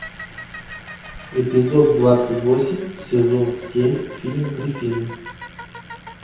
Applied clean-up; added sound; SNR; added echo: none; Bicycle; 15 dB; reverberation time 0.9 s.